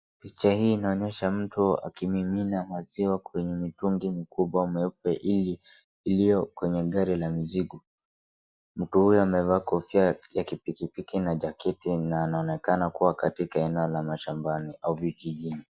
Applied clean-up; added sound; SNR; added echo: none; none; none; none.